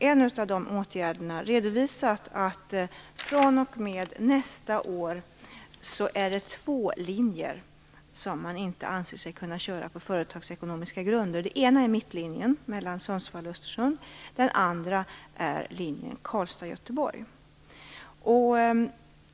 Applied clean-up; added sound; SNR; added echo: none; none; none; none.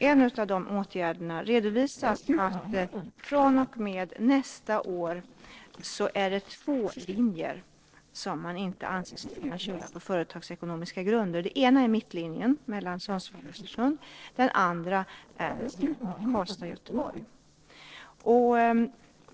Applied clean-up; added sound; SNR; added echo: neural separator model SepFormer DNS4.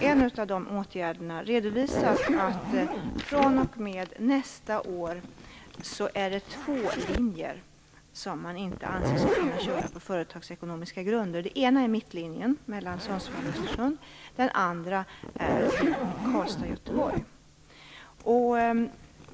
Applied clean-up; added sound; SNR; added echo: none; Zipper (clothing); 4 dB; none.